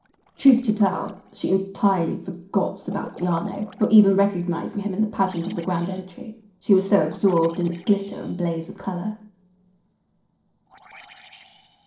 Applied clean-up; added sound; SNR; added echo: neural separator model SepFormer DNS4.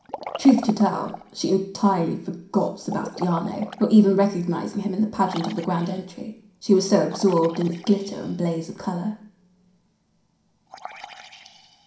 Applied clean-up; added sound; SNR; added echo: none; Liquid; 17 dB; reverberation time 0.5 s.